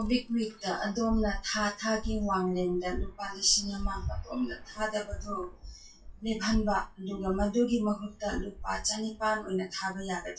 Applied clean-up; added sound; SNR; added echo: classical method WPE with log-MMSE.